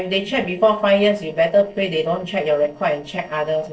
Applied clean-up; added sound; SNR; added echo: neural separator model SepFormer DNS4.